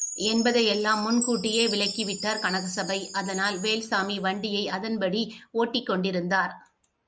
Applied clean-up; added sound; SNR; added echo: none; Chime; 11 dB; none.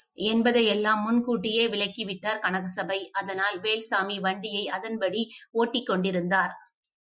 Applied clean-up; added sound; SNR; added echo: classical method Wiener filter.